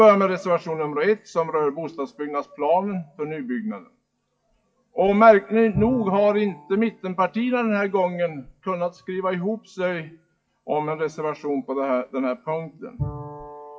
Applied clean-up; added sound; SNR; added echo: classical method WPE with log-MMSE.